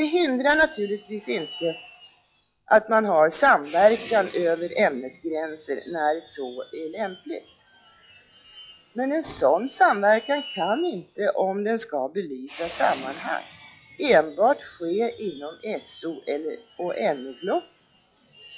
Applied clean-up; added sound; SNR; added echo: classical method log-MMSE.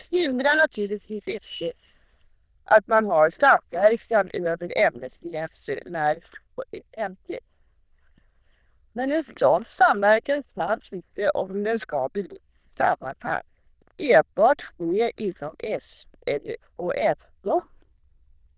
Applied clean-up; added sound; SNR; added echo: neural diffusion model UNIVERSE++.